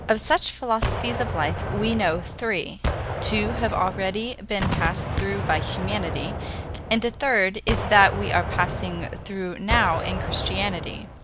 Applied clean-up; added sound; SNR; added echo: none; Gunshot, gunfire; 4 dB; none.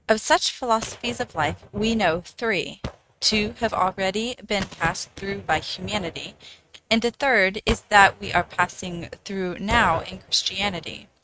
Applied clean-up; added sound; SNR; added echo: neural mask model RNNoise.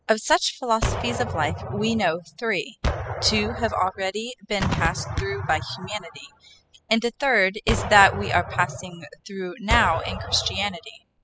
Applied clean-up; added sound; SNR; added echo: classical method spectral subtraction.